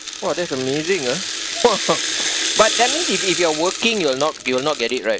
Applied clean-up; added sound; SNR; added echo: none; Rattle (instrument); 4 dB; none.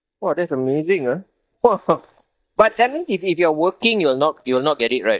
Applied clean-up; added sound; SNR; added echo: neural mask model DeepFilterNet 3.